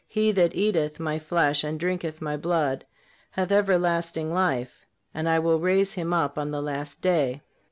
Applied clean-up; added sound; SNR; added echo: none; none; none; none.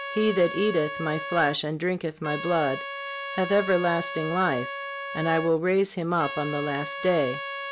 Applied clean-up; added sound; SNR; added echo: none; Trumpet; 8 dB; none.